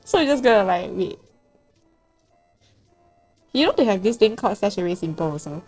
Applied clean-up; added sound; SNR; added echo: neural separator model SepFormer DNS4.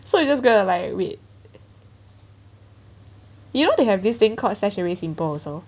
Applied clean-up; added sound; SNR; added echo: none; none; none; none.